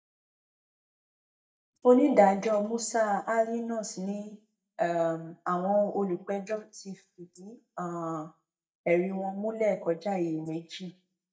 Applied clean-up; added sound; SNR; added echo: neural mask model DeepFilterNet 3.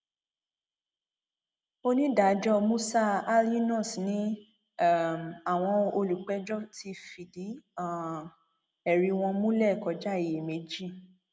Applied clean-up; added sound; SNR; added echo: none; none; none; none.